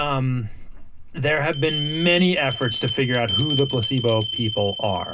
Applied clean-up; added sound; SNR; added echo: none; Bell; 2 dB; reverberation time 0.2 s.